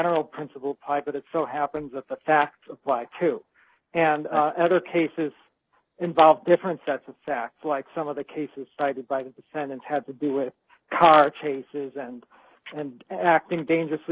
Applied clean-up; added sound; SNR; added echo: neural separator model SepFormer DNS4.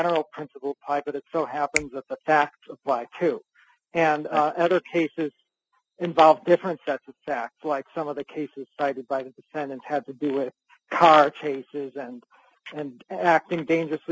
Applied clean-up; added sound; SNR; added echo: classical method spectral subtraction.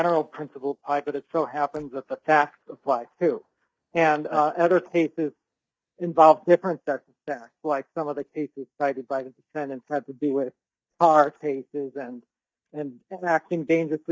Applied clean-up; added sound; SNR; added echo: neural mask model DeepFilterNet 3.